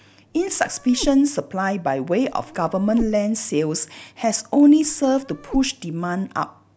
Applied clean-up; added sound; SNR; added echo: none; Meow; 14 dB; none.